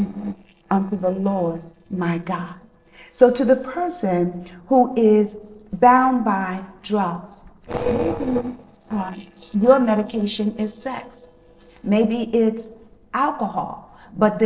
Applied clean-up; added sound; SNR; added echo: neural separator model SepFormer DNS4.